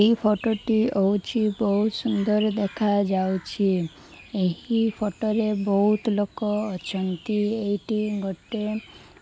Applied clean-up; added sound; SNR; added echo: none; none; none; none.